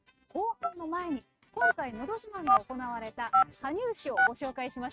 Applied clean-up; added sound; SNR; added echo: neural mask model RNNoise.